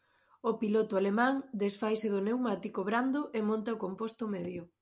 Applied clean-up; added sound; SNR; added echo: none; none; none; none.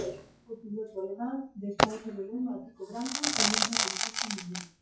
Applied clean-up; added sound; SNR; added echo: classical method WPE with log-MMSE.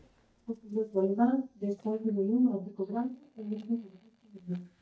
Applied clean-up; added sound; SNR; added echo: neural mask model DeepFilterNet 3.